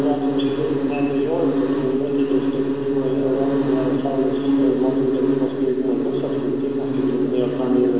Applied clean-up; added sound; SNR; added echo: none; Insect; -2 dB; reverberation time 1.0 s.